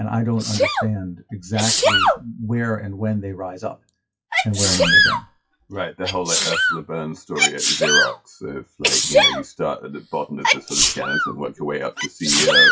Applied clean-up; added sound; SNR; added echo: classical method WPE with log-MMSE.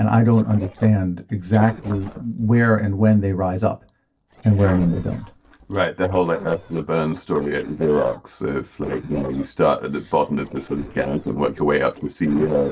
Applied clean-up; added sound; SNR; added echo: neural separator model SepFormer DNS4.